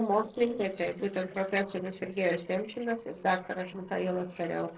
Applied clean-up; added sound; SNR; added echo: neural separator model SepFormer DNS4.